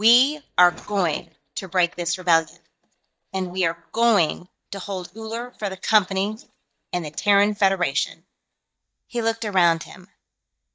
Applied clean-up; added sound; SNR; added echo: neural mask model DeepFilterNet 3.